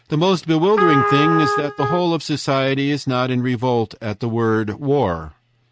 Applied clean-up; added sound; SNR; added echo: neural mask model RNNoise.